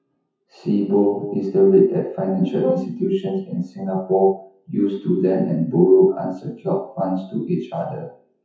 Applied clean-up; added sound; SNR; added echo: classical method WPE with log-MMSE.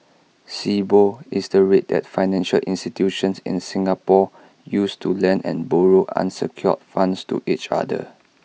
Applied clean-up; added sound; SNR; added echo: none; none; none; none.